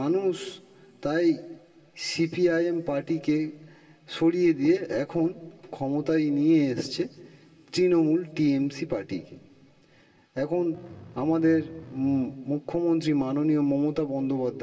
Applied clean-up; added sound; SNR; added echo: none; Bass guitar; 19 dB; reverberation time 2.8 s.